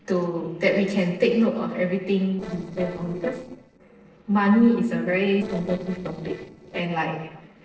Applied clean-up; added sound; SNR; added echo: neural separator model SepFormer DNS4.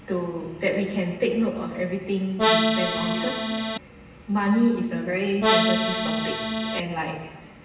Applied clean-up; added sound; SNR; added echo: none; Accordion; -5 dB; reverberation time 1.0 s.